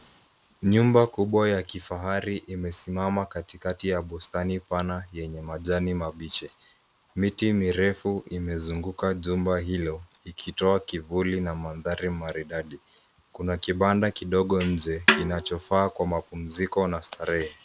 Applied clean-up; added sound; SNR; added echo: none; Snare drum; 2 dB; none.